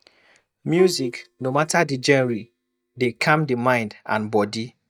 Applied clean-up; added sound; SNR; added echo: neural mask model DeepFilterNet 3.